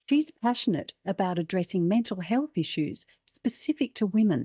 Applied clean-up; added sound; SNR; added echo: neural mask model DeepFilterNet 3.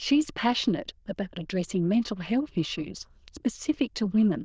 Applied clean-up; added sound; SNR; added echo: neural diffusion model UNIVERSE++.